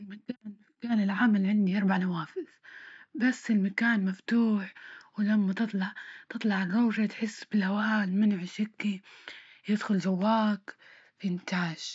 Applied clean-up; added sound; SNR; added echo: none; none; none; none.